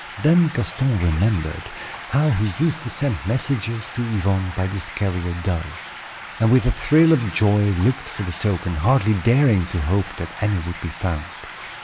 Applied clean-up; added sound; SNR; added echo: none; Stream; 15 dB; none.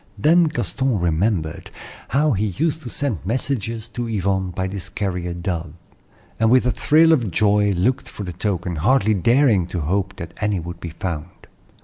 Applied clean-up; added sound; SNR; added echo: none; none; none; none.